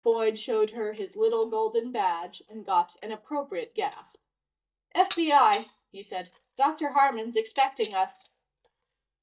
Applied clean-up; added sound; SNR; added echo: neural mask model DeepFilterNet 3.